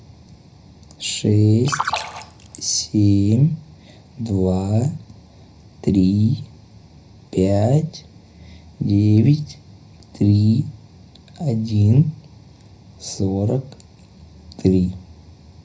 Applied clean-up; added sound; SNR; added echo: none; Splash, splatter; 7 dB; reverberation time 0.3 s.